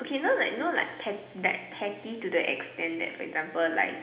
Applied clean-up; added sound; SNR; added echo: none; Buzz; 17 dB; reverberation time 1.0 s.